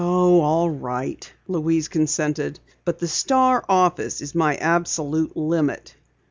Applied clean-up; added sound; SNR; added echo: none; none; none; none.